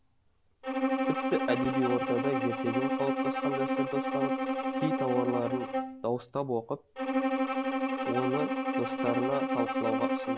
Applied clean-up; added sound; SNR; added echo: none; Bowed string instrument; -3 dB; none.